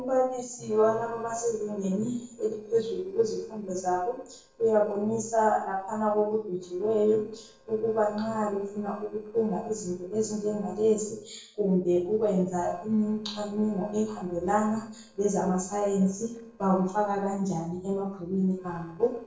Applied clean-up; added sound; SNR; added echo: neural separator model SepFormer DNS4.